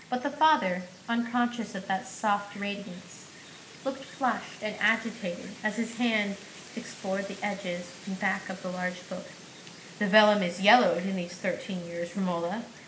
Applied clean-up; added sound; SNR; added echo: none; Wind; 18 dB; reverberation time 0.9 s.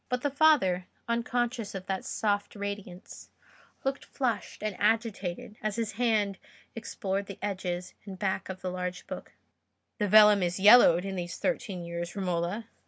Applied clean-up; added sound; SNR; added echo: none; none; none; none.